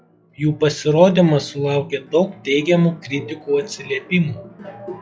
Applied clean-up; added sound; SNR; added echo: classical method log-MMSE.